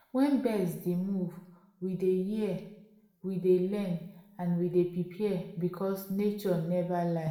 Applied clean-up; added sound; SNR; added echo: none; none; none; reverberation time 0.7 s.